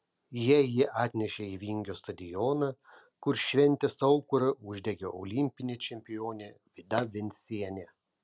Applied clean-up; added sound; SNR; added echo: none; none; none; none.